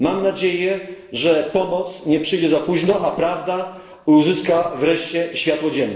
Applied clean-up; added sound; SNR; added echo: neural separator model SepFormer DNS4.